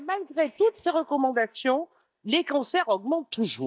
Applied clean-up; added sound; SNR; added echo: neural mask model DeepFilterNet 3.